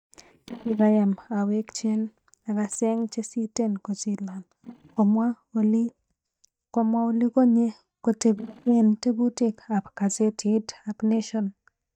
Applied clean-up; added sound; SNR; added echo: neural mask model DeepFilterNet 3.